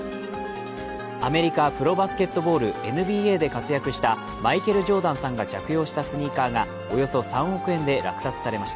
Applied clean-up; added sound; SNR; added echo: none; Mallet percussion; 17 dB; none.